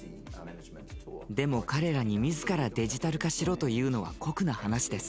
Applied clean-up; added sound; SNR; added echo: none; none; none; none.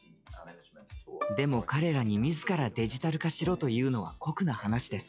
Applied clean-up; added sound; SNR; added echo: classical method log-MMSE.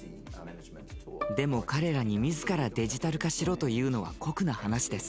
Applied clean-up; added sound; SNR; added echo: none; Bowed string instrument; 13 dB; none.